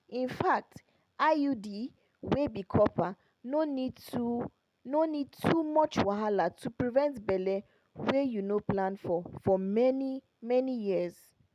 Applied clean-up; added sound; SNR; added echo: none; none; none; none.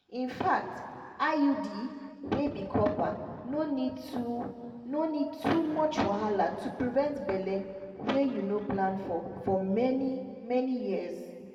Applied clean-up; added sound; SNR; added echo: none; none; none; reverberation time 2.1 s.